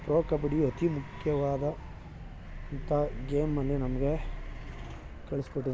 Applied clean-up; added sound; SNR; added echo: none; none; none; none.